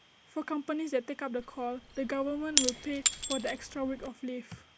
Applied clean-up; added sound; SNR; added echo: none; Shatter / Crushing; -1 dB; none.